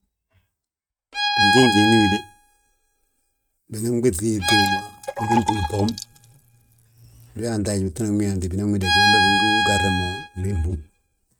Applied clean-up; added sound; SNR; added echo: neural mask model RNNoise.